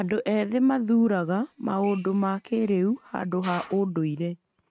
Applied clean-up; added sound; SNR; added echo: neural mask model RNNoise.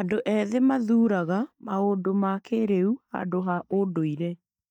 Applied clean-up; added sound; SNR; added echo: neural mask model DeepFilterNet 3.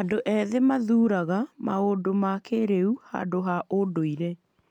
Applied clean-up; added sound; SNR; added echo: none; none; none; none.